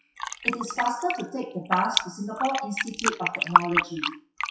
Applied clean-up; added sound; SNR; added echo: classical method WPE with log-MMSE.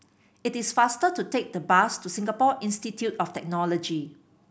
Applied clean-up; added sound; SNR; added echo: none; none; none; none.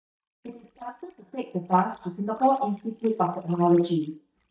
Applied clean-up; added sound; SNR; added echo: neural mask model DeepFilterNet 3.